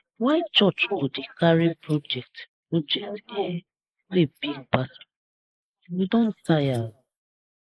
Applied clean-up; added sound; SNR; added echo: neural mask model Resemble Enhance denoiser.